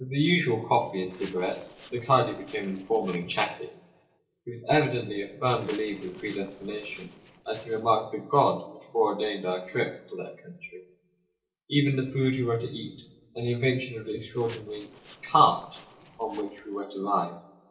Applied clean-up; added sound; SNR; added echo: neural separator model SepFormer DNS4.